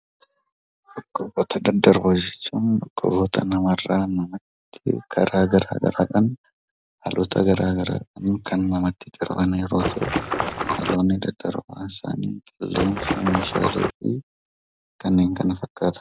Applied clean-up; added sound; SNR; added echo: none; Water / Splash, splatter; 2 dB; none.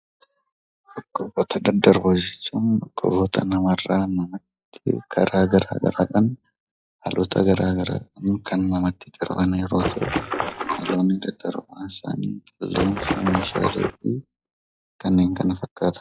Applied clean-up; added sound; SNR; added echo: classical method log-MMSE.